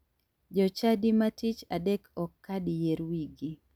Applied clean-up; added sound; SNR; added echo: none; none; none; none.